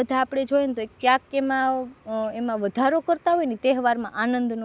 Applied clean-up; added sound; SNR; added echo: none; none; none; none.